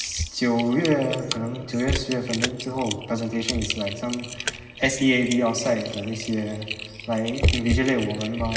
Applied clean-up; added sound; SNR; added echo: none; Typing; 6 dB; reverberation time 1.9 s.